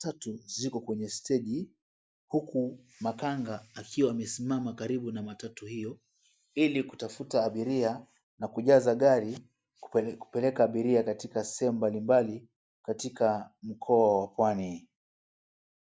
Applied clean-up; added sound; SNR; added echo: none; none; none; none.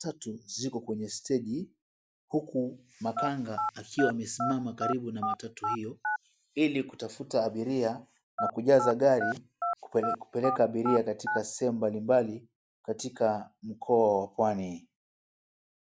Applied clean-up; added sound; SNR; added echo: none; Telephone; 3 dB; none.